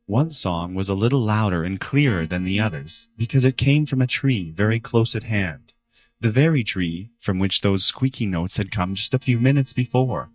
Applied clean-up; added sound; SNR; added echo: neural mask model DeepFilterNet 3.